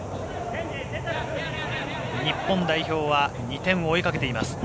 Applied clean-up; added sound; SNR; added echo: none; none; none; none.